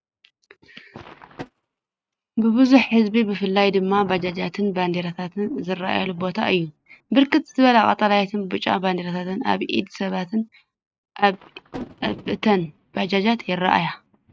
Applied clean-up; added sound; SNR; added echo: neural mask model RNNoise.